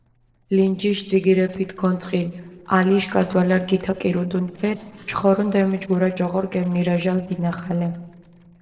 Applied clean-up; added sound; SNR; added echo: neural separator model SepFormer DNS4.